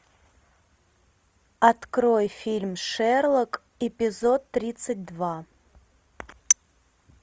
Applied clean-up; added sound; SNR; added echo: none; none; none; none.